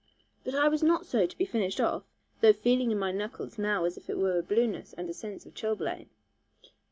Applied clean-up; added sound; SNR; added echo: none; none; none; none.